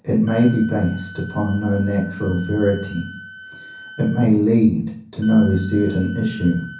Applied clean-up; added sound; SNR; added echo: none; Wind instrument, woodwind instrument; 19 dB; reverberation time 0.6 s.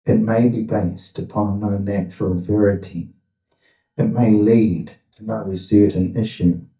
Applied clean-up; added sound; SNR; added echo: neural mask model DeepFilterNet 3.